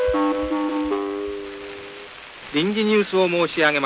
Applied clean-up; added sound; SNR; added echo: none; none; none; none.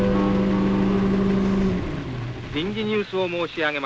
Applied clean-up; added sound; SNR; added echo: none; Engine; -4 dB; none.